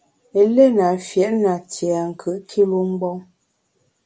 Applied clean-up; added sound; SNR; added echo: none; none; none; none.